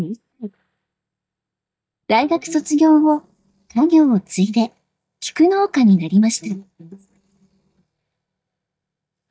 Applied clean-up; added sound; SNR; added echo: neural mask model DeepFilterNet 3.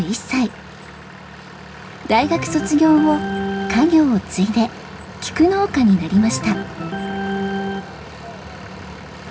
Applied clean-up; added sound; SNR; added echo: none; Organ; 10 dB; reverberation time 0.3 s.